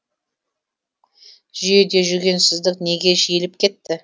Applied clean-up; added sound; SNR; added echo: none; none; none; none.